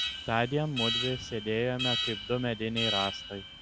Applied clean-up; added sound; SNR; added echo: none; Alarm; 3 dB; none.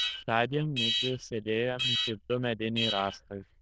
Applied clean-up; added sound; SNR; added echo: neural diffusion model UNIVERSE++.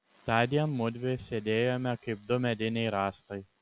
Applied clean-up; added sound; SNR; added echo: none; none; none; none.